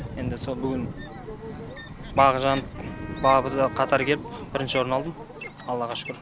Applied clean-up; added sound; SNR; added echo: none; Wind instrument, woodwind instrument; 17 dB; none.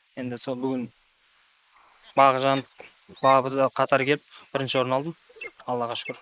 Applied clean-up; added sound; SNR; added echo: neural mask model Resemble Enhance denoiser.